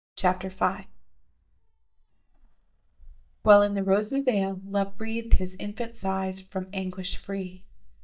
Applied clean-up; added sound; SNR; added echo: neural mask model DeepFilterNet 3.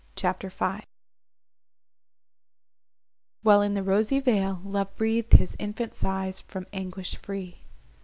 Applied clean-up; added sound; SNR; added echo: none; none; none; none.